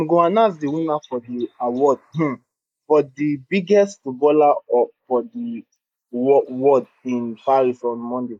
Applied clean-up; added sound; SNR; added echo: neural mask model Resemble Enhance denoiser.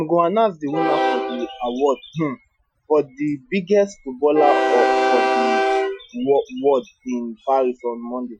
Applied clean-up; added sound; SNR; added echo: classical method Wiener filter.